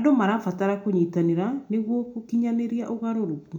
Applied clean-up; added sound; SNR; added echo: none; none; none; reverberation time 0.3 s.